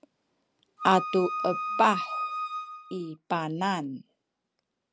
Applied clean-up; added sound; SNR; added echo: none; Wind instrument, woodwind instrument; 4 dB; none.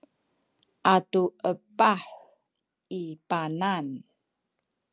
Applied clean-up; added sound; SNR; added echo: none; none; none; none.